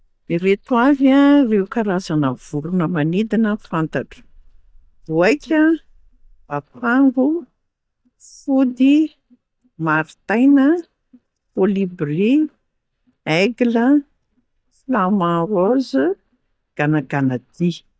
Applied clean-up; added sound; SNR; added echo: neural mask model DeepFilterNet 3.